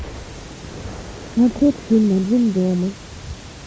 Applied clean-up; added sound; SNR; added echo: none; Explosion; 17 dB; none.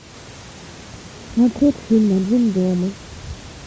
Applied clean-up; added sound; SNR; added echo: none; none; none; none.